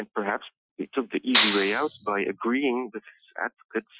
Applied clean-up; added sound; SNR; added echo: classical method Wiener filter.